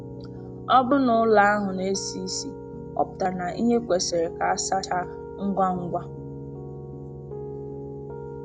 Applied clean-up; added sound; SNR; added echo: none; Piano; 11 dB; none.